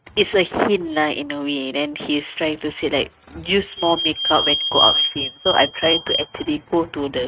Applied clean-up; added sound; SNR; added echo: neural mask model RNNoise.